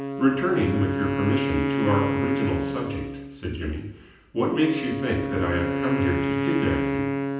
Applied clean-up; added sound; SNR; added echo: none; Wind instrument, woodwind instrument; 1 dB; reverberation time 0.9 s.